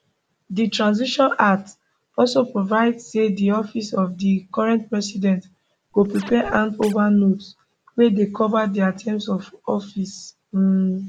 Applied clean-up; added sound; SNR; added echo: none; Scratching (performance technique); 18 dB; none.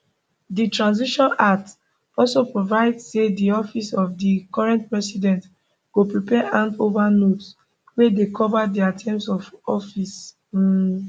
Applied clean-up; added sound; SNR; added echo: none; none; none; none.